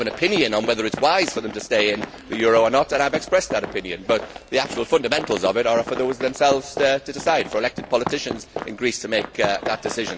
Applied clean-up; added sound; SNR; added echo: none; Run; 12 dB; none.